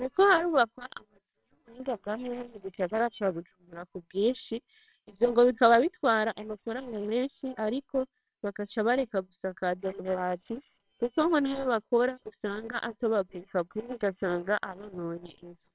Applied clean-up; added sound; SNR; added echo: neural separator model SepFormer WHAMR!.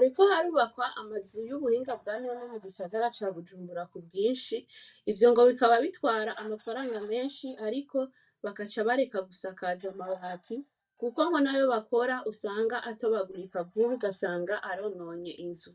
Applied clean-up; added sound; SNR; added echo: neural mask model DeepFilterNet 3.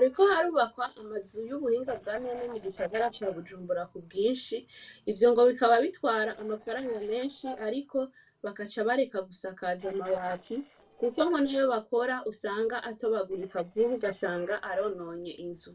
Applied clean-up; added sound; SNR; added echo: neural separator model SepFormer DNS4.